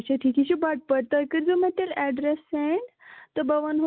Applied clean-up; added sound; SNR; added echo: none; none; none; none.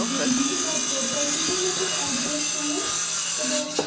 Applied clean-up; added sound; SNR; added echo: none; Tools; -5 dB; reverberation time 0.9 s.